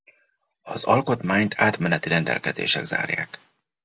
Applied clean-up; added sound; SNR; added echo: none; none; none; none.